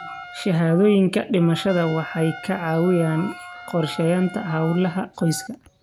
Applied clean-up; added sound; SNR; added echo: none; Trumpet + Telephone; 16 dB; none.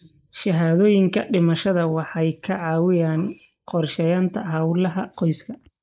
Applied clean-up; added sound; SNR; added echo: neural mask model Resemble Enhance denoiser.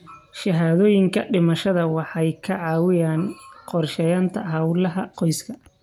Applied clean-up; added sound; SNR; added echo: none; none; none; none.